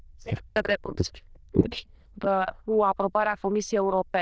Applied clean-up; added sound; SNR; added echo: neural diffusion model UNIVERSE++.